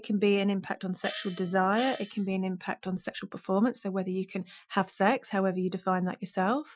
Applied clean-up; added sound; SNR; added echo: classical method Wiener filter.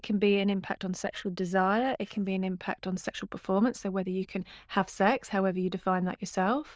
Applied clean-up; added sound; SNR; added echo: neural diffusion model UNIVERSE++.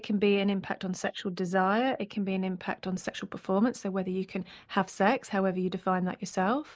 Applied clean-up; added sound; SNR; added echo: neural mask model Resemble Enhance denoiser.